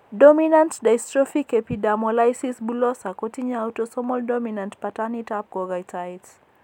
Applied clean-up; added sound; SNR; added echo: none; none; none; none.